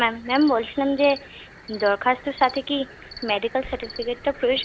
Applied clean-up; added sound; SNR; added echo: none; Cricket; 18 dB; none.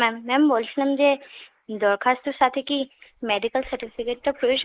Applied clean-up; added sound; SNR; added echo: neural mask model Resemble Enhance denoiser.